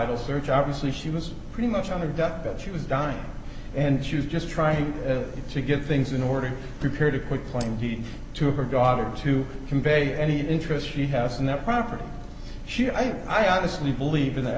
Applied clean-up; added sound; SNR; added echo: none; none; none; none.